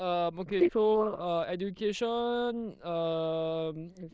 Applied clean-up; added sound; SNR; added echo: neural diffusion model UNIVERSE++.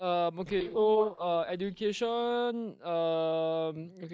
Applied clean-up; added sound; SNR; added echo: neural mask model DeepFilterNet 3.